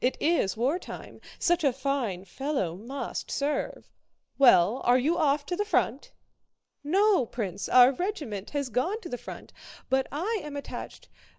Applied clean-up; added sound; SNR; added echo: neural mask model Resemble Enhance denoiser.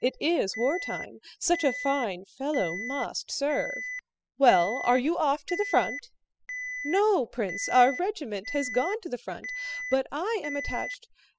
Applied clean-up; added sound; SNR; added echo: classical method spectral subtraction.